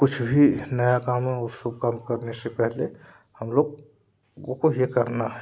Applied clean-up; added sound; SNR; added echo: none; none; none; none.